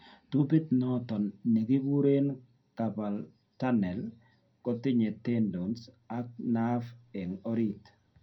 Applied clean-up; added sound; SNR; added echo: none; none; none; reverberation time 0.2 s.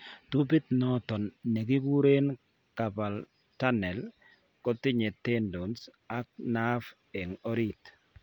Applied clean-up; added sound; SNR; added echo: none; none; none; none.